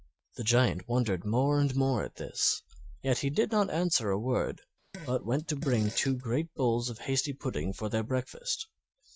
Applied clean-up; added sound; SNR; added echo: neural mask model RNNoise.